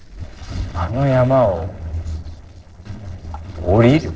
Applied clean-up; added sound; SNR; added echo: neural separator model SepFormer DNS4.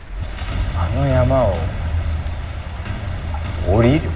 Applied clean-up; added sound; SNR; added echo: none; Rain; 17 dB; reverberation time 0.3 s.